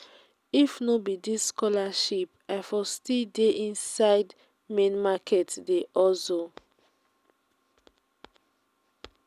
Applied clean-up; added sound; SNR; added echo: none; none; none; none.